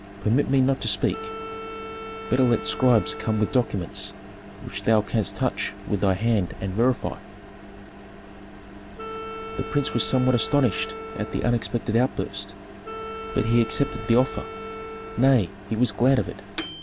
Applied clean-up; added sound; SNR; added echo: none; Microwave oven + Wind instrument, woodwind instrument; 11 dB; none.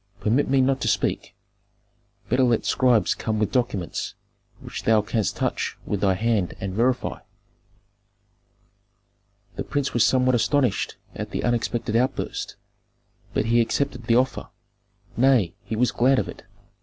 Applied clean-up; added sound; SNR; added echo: none; none; none; none.